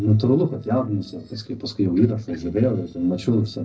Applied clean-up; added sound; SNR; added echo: neural separator model SepFormer DNS4.